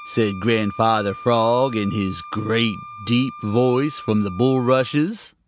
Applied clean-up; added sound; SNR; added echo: none; Wind instrument, woodwind instrument; 17 dB; none.